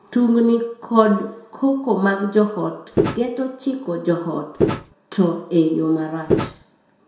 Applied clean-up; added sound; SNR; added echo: none; Walk, footsteps; 0 dB; reverberation time 0.6 s.